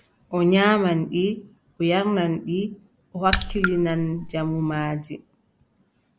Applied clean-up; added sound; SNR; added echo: none; Raindrop / Splash, splatter; 6 dB; none.